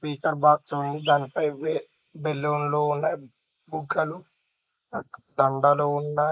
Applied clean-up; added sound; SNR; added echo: neural mask model Resemble Enhance denoiser.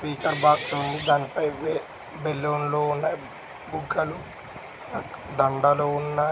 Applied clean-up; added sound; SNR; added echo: none; Guitar; 12 dB; none.